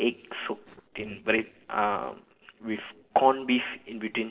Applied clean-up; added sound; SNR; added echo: neural separator model SepFormer DNS4.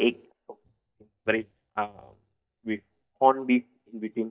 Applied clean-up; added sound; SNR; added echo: neural mask model DeepFilterNet 3.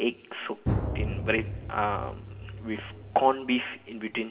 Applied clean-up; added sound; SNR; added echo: none; Drum; 5 dB; reverberation time 1.4 s.